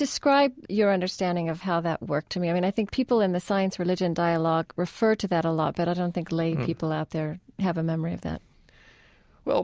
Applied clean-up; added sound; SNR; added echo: none; none; none; none.